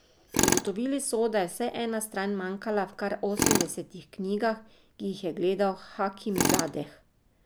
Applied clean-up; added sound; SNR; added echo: none; Tools; 2 dB; none.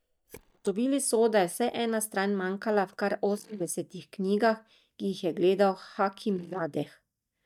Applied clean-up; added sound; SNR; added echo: neural mask model DeepFilterNet 3.